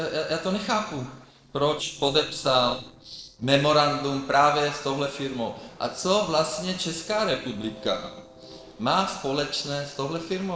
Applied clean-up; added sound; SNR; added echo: neural separator model SepFormer DNS4.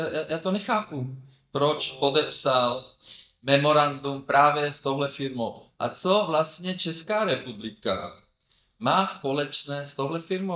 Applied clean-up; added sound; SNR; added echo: neural mask model DeepFilterNet 3.